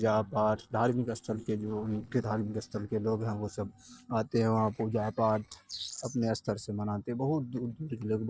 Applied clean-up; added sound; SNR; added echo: neural separator model SepFormer DNS4.